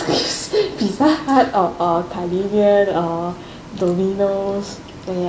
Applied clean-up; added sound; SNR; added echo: none; Bus; 19 dB; reverberation time 0.5 s.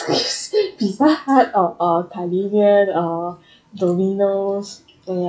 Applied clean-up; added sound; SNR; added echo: classical method WPE with log-MMSE.